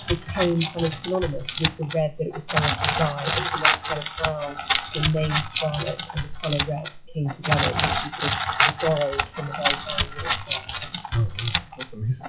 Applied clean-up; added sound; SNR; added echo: classical method WPE with log-MMSE.